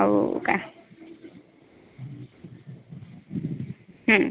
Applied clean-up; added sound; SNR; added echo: none; none; none; none.